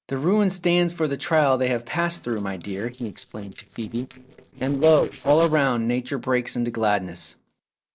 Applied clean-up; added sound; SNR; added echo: neural separator model SepFormer DNS4.